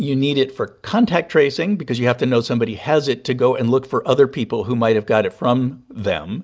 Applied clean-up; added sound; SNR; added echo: none; none; none; none.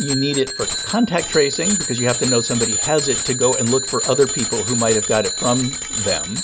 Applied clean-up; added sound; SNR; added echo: none; Bicycle bell; 2 dB; none.